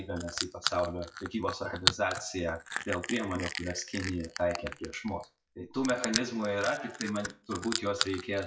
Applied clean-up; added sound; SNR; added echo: classical method WPE with log-MMSE.